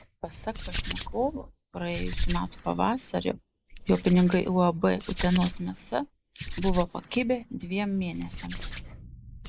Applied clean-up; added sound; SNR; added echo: neural mask model Resemble Enhance denoiser.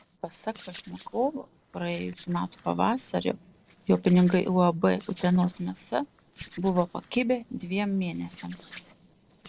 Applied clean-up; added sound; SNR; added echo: neural separator model SepFormer DNS4.